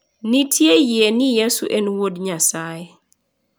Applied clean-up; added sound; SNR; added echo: none; none; none; none.